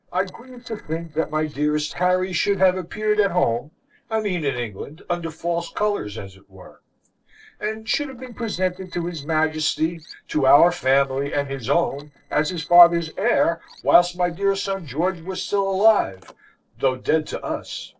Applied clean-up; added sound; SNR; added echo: neural separator model SepFormer DNS4.